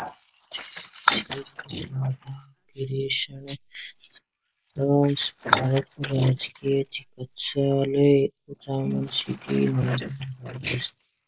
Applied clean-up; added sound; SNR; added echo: neural mask model Resemble Enhance denoiser.